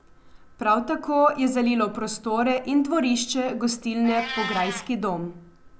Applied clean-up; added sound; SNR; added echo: none; Meow; 15 dB; none.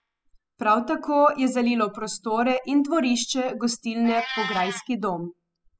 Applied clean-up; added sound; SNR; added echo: classical method spectral subtraction.